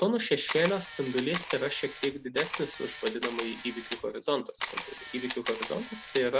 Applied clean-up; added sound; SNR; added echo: none; Camera; 5 dB; none.